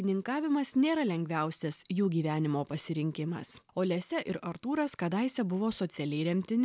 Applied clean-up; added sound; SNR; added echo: none; none; none; none.